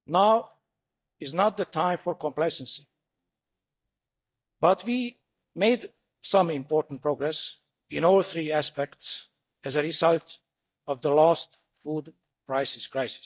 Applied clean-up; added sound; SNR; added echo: neural mask model DeepFilterNet 3.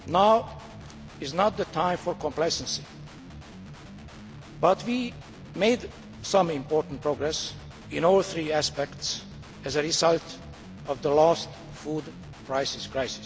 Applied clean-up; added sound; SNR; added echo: none; Guitar; 16 dB; none.